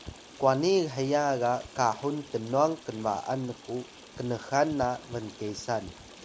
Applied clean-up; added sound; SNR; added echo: none; Stream; 19 dB; none.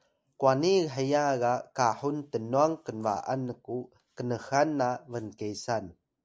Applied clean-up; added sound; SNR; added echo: none; none; none; none.